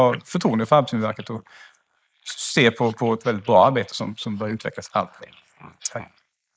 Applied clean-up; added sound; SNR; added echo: neural mask model Resemble Enhance denoiser.